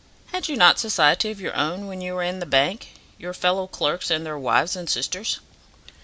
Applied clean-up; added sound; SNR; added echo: none; none; none; none.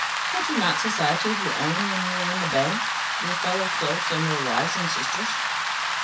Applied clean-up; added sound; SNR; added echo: none; Rain; -3 dB; reverberation time 0.3 s.